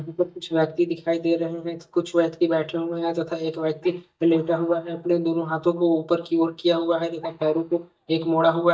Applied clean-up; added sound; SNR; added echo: neural mask model DeepFilterNet 3.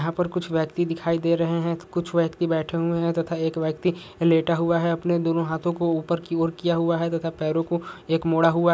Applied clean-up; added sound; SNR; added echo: none; none; none; none.